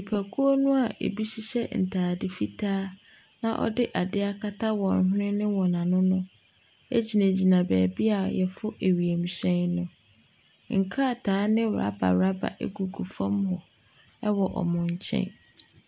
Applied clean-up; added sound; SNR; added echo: none; none; none; none.